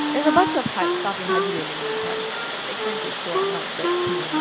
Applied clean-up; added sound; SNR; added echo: none; Wind instrument, woodwind instrument + Water; -3 dB; none.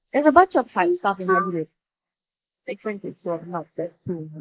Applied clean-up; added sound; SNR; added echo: neural mask model Resemble Enhance denoiser.